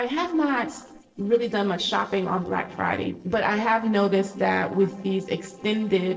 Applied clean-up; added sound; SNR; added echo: neural separator model SepFormer DNS4.